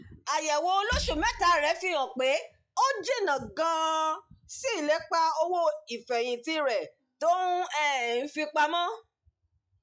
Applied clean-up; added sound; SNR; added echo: classical method log-MMSE.